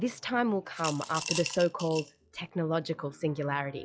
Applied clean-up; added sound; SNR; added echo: classical method log-MMSE.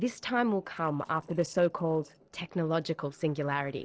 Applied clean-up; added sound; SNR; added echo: neural separator model SepFormer DNS4.